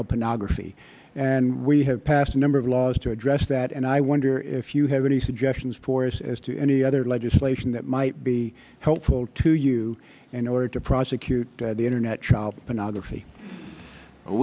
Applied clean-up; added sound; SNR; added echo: none; none; none; none.